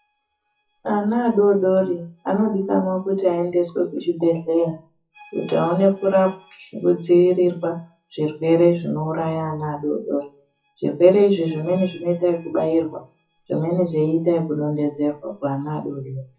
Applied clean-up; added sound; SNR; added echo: classical method WPE with log-MMSE.